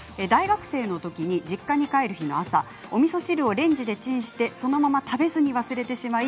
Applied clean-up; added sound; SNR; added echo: none; none; none; none.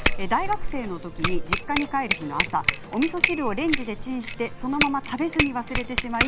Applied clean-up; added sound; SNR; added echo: none; Bicycle bell; -1 dB; none.